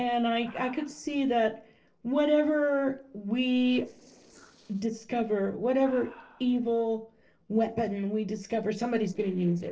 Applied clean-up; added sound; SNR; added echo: neural separator model SepFormer DNS4.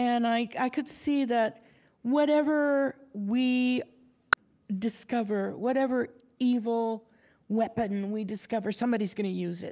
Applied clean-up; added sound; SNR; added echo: none; none; none; none.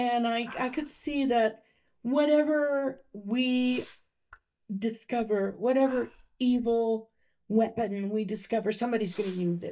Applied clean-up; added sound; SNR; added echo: neural mask model DeepFilterNet 3.